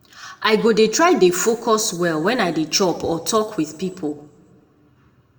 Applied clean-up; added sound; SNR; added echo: none; none; none; reverberation time 1.0 s.